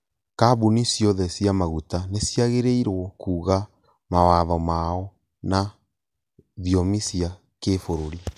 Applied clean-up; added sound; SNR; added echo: none; none; none; none.